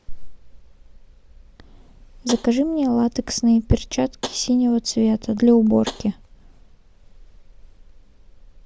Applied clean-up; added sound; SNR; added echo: none; Tap; 16 dB; none.